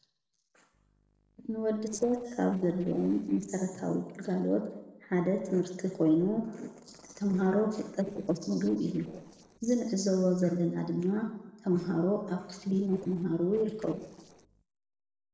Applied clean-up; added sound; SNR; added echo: neural separator model SepFormer DNS4.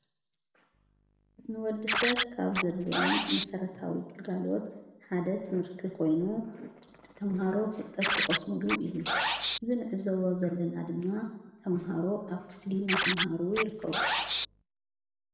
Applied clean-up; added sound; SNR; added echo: none; Scratching (performance technique); -1 dB; reverberation time 0.9 s.